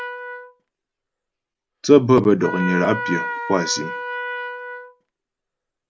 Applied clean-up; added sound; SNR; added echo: none; Trumpet; 9 dB; none.